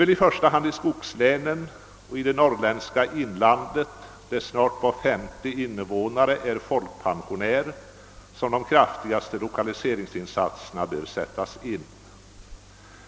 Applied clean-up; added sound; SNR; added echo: none; none; none; none.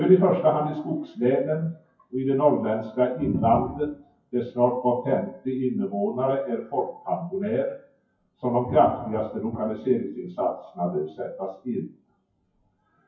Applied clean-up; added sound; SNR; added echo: classical method WPE with log-MMSE.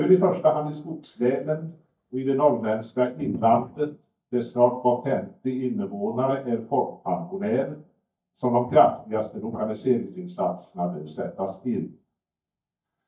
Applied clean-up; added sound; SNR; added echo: neural mask model DeepFilterNet 3.